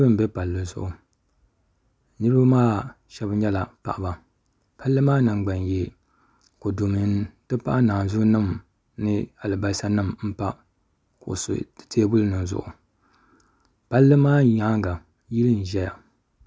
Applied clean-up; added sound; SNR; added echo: none; none; none; none.